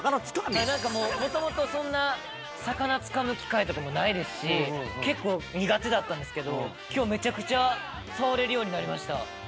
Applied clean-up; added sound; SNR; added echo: none; none; none; none.